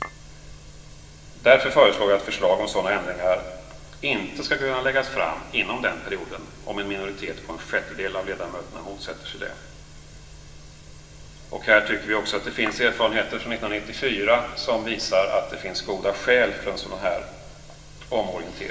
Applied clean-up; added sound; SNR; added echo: none; Chink, clink; 12 dB; reverberation time 1.3 s.